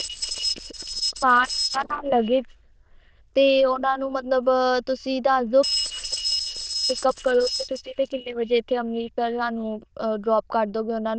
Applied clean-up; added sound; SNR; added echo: neural diffusion model UNIVERSE++.